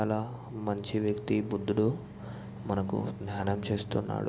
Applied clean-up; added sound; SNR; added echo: none; Engine; 15 dB; none.